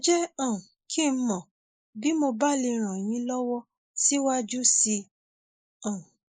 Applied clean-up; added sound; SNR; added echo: neural mask model Resemble Enhance denoiser.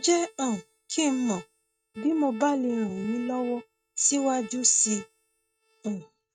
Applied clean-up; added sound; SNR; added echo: neural mask model RNNoise.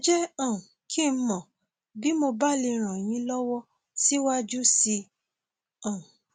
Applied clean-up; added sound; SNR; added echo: none; none; none; none.